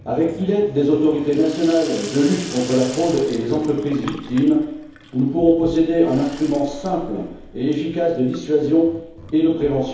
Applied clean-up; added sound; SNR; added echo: none; Sink (filling or washing) / Water tap, faucet; 19 dB; reverberation time 2.2 s.